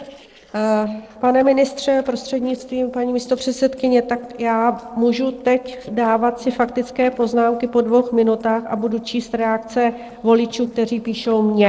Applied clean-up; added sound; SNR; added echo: neural separator model SepFormer DNS4.